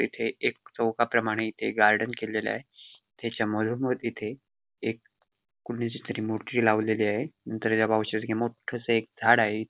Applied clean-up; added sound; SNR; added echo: none; none; none; none.